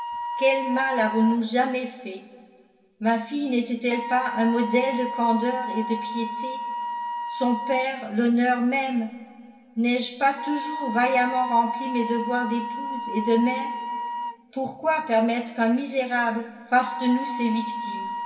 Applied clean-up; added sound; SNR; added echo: none; Wind instrument, woodwind instrument; 8 dB; reverberation time 1.8 s.